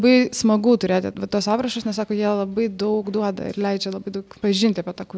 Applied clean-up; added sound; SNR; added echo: none; none; none; none.